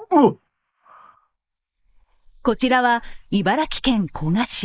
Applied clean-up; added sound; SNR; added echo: neural mask model Resemble Enhance denoiser.